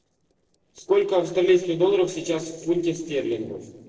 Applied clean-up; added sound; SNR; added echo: neural separator model SepFormer DNS4.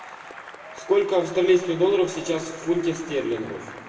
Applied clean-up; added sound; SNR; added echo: none; Applause / Cheering; 16 dB; reverberation time 1.9 s.